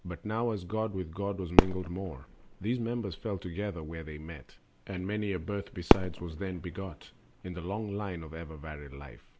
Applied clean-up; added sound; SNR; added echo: none; Fireworks; -1 dB; none.